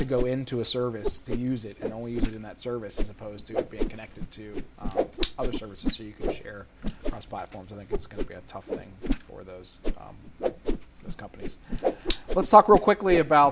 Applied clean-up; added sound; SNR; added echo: none; Whoosh, swoosh, swish; 4 dB; none.